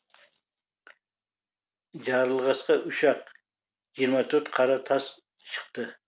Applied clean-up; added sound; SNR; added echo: none; none; none; none.